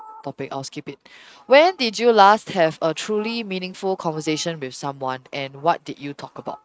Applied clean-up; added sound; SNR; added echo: neural mask model RNNoise.